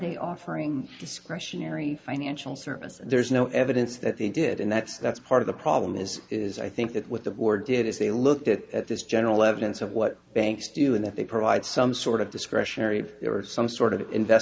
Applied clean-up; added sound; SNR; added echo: none; none; none; none.